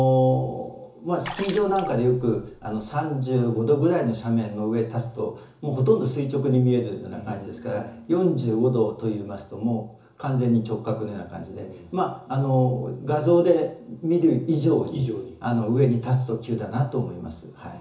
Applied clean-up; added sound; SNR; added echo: none; Water / Splash, splatter; 16 dB; reverberation time 0.7 s.